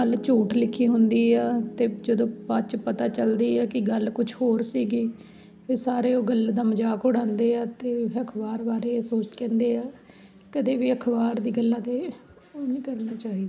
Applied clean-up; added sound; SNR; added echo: none; Piano; 19 dB; none.